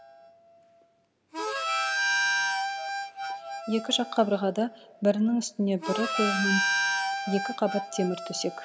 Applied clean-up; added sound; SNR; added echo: none; Harmonica; 1 dB; none.